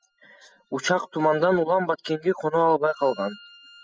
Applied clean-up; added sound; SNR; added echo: classical method spectral subtraction.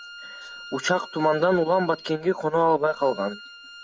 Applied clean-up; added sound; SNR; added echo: none; Bowed string instrument; 19 dB; none.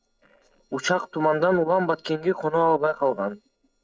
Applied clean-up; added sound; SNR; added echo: neural separator model SepFormer DNS4.